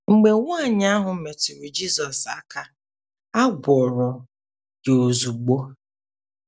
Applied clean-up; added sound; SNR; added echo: none; none; none; none.